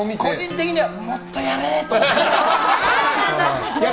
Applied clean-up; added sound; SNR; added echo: none; Acoustic guitar + Bell; 15 dB; none.